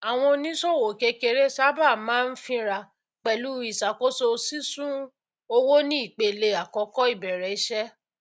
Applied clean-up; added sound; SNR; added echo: none; none; none; none.